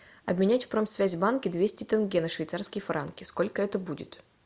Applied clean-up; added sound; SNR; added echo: none; none; none; none.